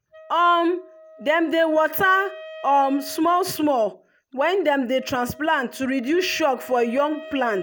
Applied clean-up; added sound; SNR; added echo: none; Wind instrument, woodwind instrument; 19 dB; none.